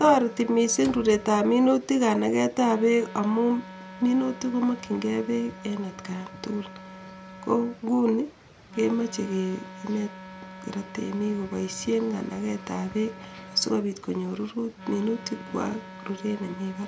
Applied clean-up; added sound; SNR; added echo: none; Wind instrument, woodwind instrument + Slam; 17 dB; none.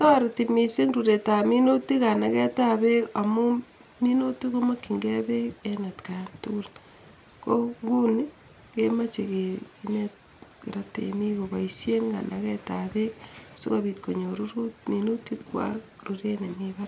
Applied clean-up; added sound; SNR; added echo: none; none; none; none.